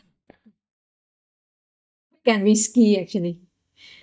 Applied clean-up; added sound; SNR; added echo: neural mask model DeepFilterNet 3.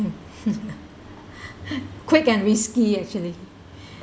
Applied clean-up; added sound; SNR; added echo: none; none; none; none.